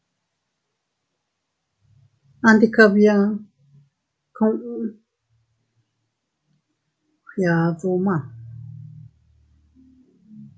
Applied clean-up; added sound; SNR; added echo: none; none; none; none.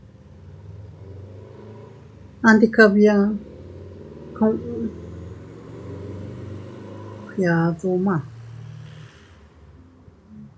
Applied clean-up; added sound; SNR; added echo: none; Car passing by; 16 dB; none.